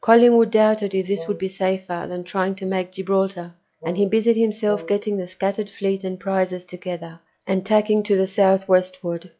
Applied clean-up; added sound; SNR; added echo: classical method log-MMSE.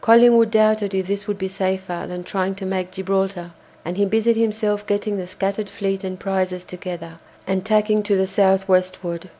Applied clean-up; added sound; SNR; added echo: none; none; none; none.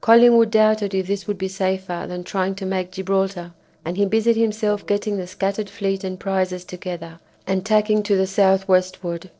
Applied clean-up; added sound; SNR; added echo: neural separator model SepFormer DNS4.